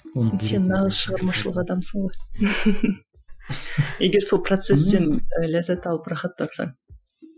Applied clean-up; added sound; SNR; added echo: classical method Wiener filter.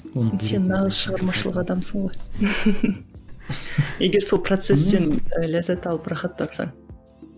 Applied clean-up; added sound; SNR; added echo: none; Breathing; 4 dB; none.